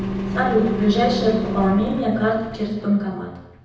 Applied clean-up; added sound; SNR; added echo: none; Engine; 6 dB; reverberation time 0.9 s.